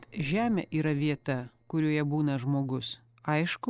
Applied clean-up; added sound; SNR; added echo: neural separator model SepFormer DNS4.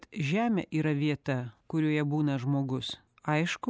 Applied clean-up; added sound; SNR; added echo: none; none; none; none.